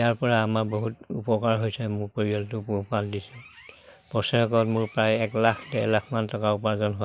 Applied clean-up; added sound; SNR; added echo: none; none; none; none.